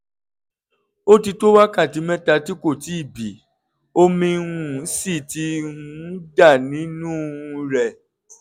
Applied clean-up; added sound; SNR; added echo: none; none; none; none.